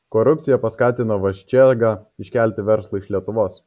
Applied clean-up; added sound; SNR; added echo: none; none; none; none.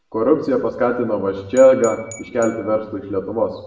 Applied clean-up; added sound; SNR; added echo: none; Glass / Bell; 20 dB; reverberation time 0.8 s.